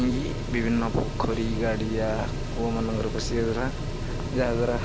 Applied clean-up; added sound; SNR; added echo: none; Mechanical fan; 2 dB; none.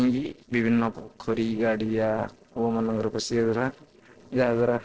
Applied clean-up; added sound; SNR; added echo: neural separator model SepFormer DNS4.